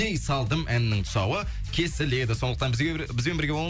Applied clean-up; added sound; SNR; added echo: none; none; none; none.